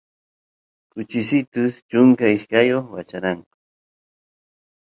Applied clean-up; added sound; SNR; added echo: none; none; none; none.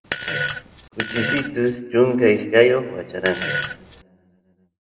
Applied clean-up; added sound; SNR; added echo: none; Fart; 6 dB; reverberation time 1.2 s.